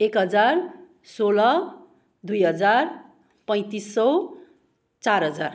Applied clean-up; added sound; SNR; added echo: none; none; none; none.